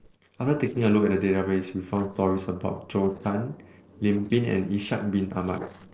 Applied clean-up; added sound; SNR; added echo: neural separator model SepFormer DNS4.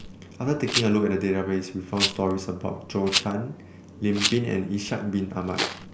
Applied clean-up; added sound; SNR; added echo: none; Rattle; 6 dB; none.